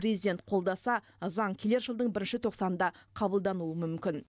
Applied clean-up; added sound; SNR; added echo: none; none; none; none.